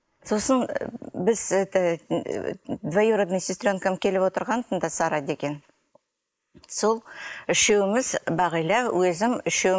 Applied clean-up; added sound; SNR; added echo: neural mask model Resemble Enhance denoiser.